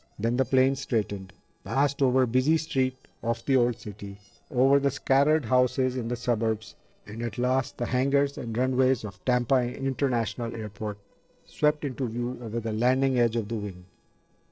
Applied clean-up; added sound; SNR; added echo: neural separator model SepFormer DNS4.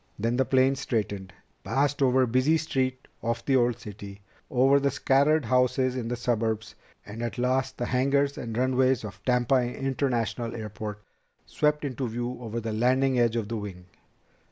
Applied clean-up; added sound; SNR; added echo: none; none; none; none.